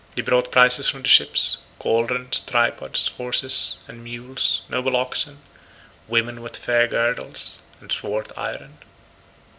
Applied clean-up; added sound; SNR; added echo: none; none; none; none.